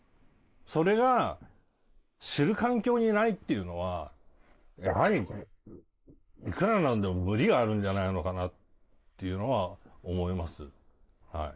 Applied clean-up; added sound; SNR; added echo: neural mask model Resemble Enhance denoiser.